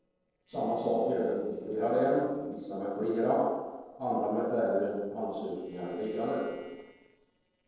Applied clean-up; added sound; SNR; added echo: neural separator model SepFormer DNS4.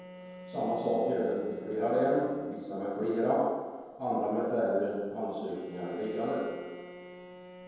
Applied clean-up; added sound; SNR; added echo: none; Bowed string instrument; 16 dB; reverberation time 1.2 s.